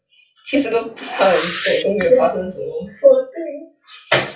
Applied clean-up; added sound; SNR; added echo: classical method WPE with log-MMSE.